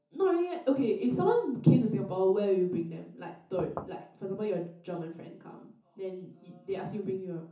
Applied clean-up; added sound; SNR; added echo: none; Knock / Wood; 11 dB; reverberation time 0.6 s.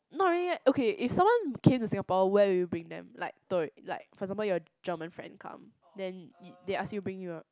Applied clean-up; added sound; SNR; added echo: none; none; none; none.